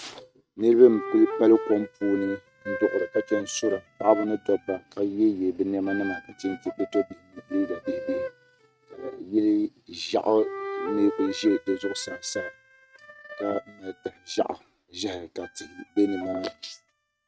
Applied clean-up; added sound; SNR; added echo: neural mask model RNNoise.